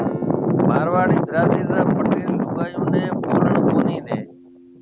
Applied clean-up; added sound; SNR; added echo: none; Guitar; 16 dB; none.